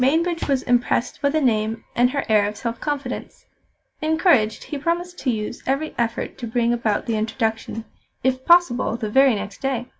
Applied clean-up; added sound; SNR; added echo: none; none; none; none.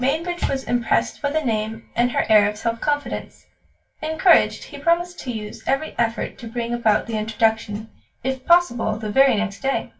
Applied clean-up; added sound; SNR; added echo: none; none; none; reverberation time 0.2 s.